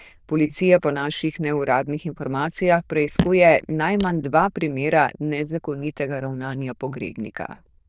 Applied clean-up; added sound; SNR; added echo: neural diffusion model UNIVERSE++.